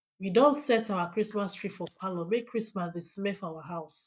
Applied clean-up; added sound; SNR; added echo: neural mask model DeepFilterNet 3.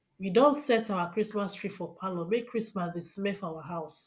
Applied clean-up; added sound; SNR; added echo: none; none; none; none.